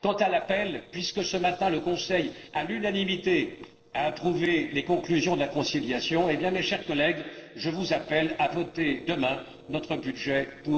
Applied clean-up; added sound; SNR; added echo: neural separator model SepFormer DNS4.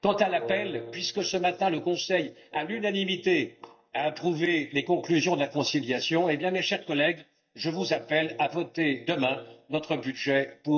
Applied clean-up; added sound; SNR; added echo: neural mask model DeepFilterNet 3.